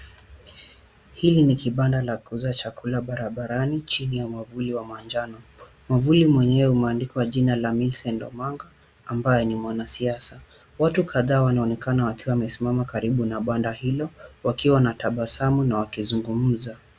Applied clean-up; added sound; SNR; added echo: none; none; none; none.